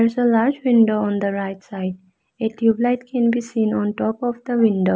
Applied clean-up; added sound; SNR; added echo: none; none; none; none.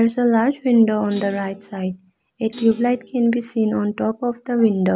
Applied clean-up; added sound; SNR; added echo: none; Thump, thud; 14 dB; none.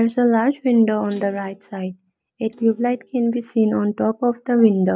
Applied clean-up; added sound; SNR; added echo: neural mask model DeepFilterNet 3.